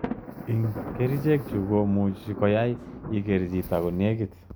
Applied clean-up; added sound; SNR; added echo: none; Thunder; 11 dB; none.